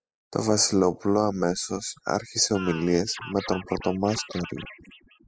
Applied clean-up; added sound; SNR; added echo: classical method spectral subtraction.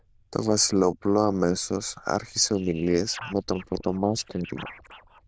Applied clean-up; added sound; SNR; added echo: neural diffusion model UNIVERSE++.